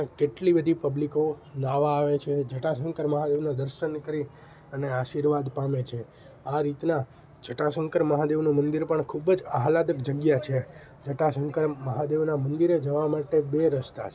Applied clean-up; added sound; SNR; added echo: none; none; none; none.